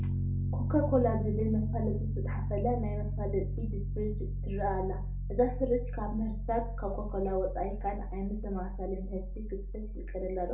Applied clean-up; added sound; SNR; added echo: none; Piano; 0 dB; reverberation time 0.3 s.